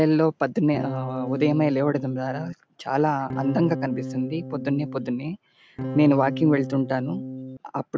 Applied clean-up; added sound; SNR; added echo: none; Electric guitar / Strum; 8 dB; none.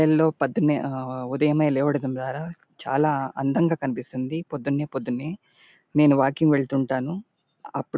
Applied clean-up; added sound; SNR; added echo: none; none; none; none.